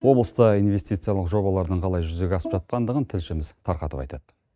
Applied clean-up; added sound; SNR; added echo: neural mask model DeepFilterNet 3.